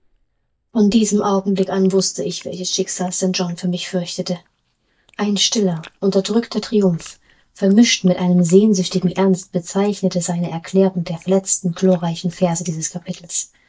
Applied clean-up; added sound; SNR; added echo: neural mask model DeepFilterNet 3.